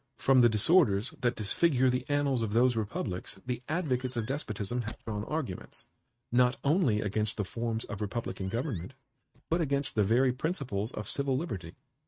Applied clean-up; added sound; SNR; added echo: neural mask model RNNoise.